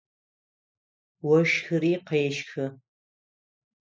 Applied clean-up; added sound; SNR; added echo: none; none; none; none.